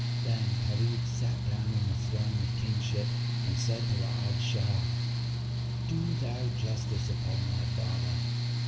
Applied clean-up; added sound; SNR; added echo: none; Mechanical fan; -5 dB; reverberation time 0.7 s.